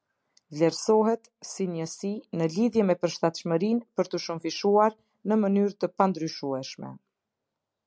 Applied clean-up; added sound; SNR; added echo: none; none; none; none.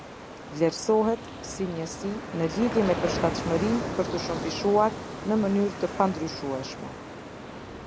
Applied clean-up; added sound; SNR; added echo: none; Ocean; 7 dB; none.